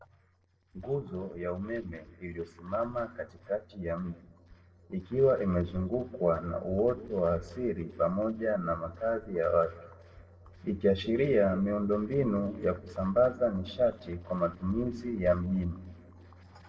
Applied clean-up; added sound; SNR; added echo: neural separator model SepFormer DNS4.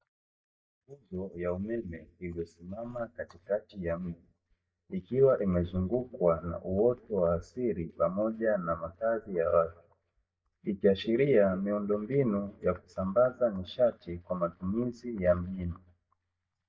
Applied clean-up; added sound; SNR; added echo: neural mask model DeepFilterNet 3.